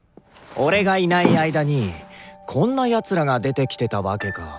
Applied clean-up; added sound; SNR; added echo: none; Bowed string instrument; 18 dB; none.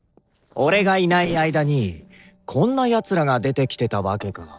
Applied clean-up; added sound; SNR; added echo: neural separator model SepFormer DNS4.